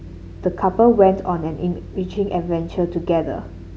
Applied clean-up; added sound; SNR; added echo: none; none; none; none.